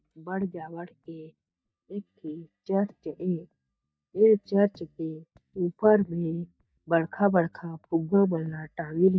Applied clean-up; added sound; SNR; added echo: neural mask model DeepFilterNet 3.